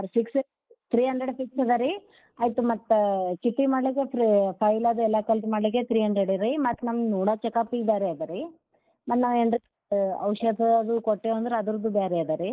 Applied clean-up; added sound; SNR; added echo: neural mask model Resemble Enhance denoiser.